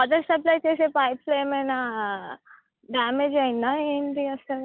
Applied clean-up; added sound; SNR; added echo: none; none; none; none.